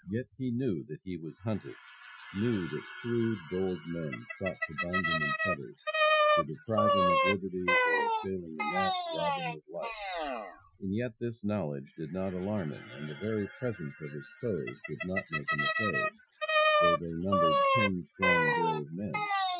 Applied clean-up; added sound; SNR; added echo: classical method Wiener filter.